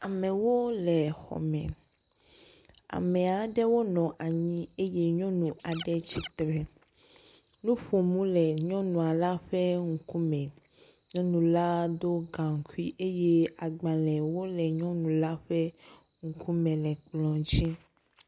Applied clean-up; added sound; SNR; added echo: none; Scratching (performance technique); 16 dB; none.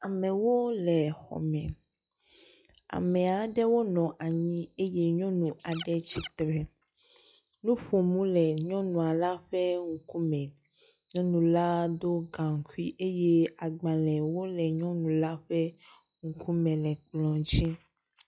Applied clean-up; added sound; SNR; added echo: classical method log-MMSE.